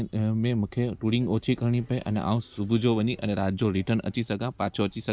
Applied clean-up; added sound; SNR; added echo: none; none; none; none.